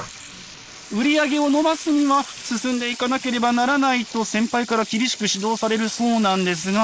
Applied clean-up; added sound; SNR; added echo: neural mask model Resemble Enhance denoiser.